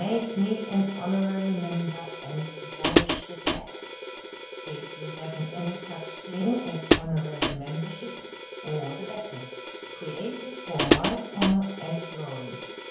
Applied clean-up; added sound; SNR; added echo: none; Hi-hat; -2 dB; reverberation time 1.0 s.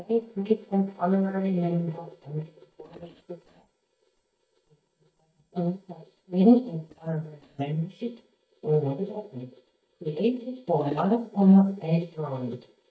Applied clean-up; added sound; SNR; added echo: neural mask model DeepFilterNet 3.